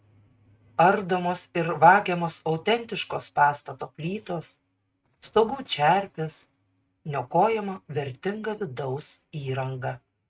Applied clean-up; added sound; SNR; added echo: neural mask model RNNoise.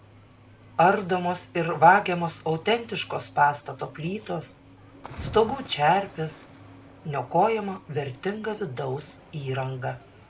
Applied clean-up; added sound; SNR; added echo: none; Cricket / Waves, surf; 20 dB; none.